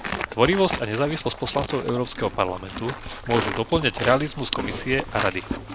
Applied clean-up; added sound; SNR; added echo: none; Livestock, farm animals, working animals; 7 dB; none.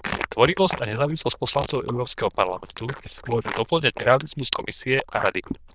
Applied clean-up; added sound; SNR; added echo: neural diffusion model UNIVERSE++.